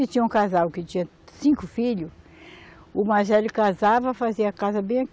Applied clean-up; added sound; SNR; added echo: none; none; none; none.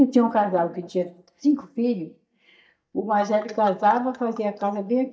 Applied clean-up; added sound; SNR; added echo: neural mask model DeepFilterNet 3.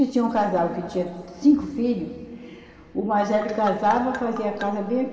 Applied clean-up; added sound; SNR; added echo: none; Marimba, xylophone; 15 dB; reverberation time 2.1 s.